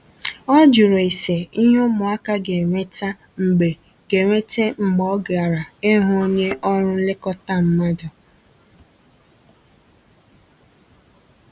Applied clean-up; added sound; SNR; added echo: none; Thump, thud; 16 dB; none.